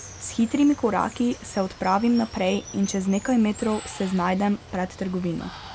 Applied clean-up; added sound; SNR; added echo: none; Water; 17 dB; none.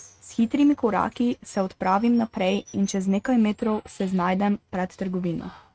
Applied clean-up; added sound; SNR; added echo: neural mask model RNNoise.